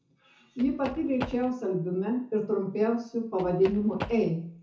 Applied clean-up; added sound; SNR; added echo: none; Run; 11 dB; reverberation time 0.6 s.